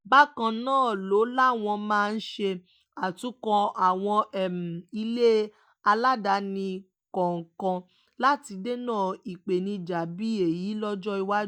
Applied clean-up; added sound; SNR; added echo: none; none; none; none.